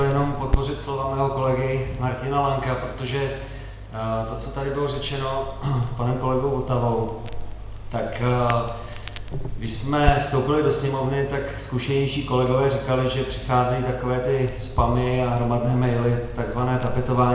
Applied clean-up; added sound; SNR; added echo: none; Crackle; 9 dB; reverberation time 1.0 s.